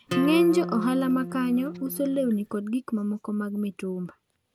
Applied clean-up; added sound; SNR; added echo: none; Acoustic guitar; 7 dB; none.